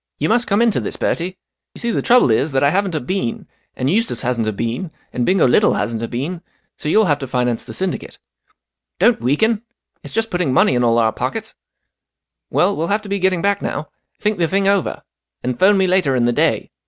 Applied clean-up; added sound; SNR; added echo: none; none; none; none.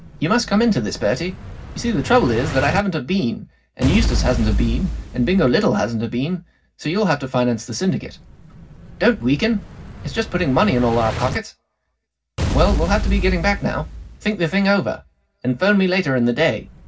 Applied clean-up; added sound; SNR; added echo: none; Explosion; 7 dB; reverberation time 0.4 s.